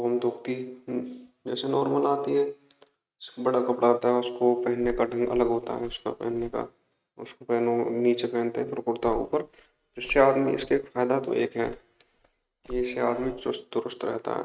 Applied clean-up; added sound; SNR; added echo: neural mask model RNNoise.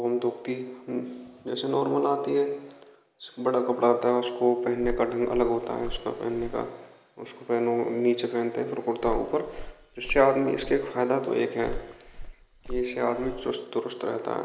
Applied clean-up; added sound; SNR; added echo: none; Walk, footsteps; 10 dB; none.